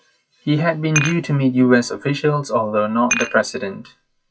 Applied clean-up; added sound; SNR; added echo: classical method WPE with log-MMSE.